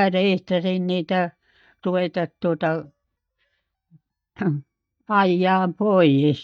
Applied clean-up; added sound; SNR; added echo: neural mask model DeepFilterNet 3.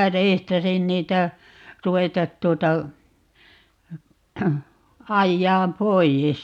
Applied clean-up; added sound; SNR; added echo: none; none; none; none.